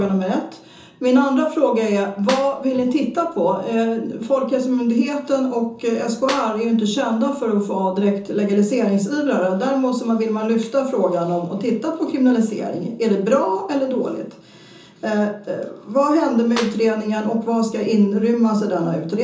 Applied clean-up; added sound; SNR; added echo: none; Clapping; 18 dB; reverberation time 0.6 s.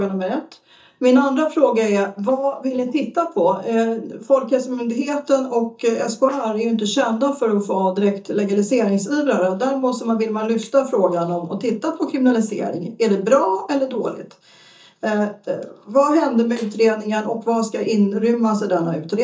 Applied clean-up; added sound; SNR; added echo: neural mask model DeepFilterNet 3.